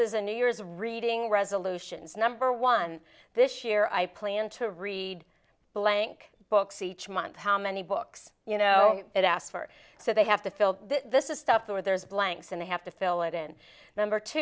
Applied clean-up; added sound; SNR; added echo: none; none; none; none.